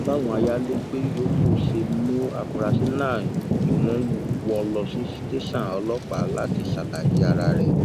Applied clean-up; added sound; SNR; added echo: none; Thunder / Rain; -3 dB; none.